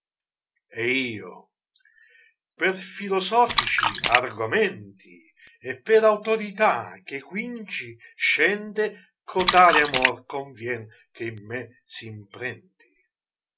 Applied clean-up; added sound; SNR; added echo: none; Splash, splatter; 2 dB; none.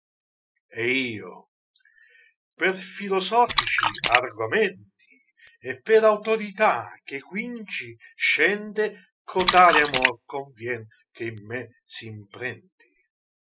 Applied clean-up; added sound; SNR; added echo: classical method spectral subtraction.